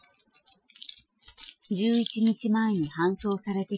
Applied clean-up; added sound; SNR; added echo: classical method Wiener filter.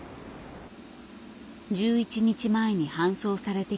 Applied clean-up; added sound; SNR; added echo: none; none; none; none.